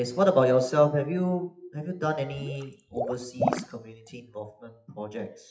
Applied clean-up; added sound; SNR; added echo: classical method WPE with log-MMSE.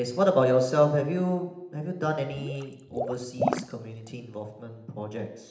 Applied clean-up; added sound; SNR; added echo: none; Water / Liquid; 8 dB; reverberation time 0.8 s.